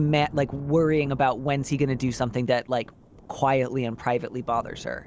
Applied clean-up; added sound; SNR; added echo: none; Thunder / Rain; 18 dB; none.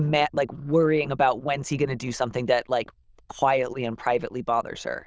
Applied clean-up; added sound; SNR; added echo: neural diffusion model UNIVERSE++.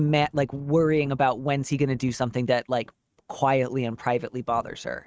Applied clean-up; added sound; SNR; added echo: neural mask model RNNoise.